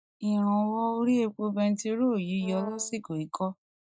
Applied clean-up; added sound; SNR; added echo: neural mask model DeepFilterNet 3.